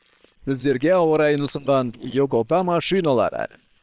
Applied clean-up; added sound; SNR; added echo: neural separator model SepFormer WHAM!.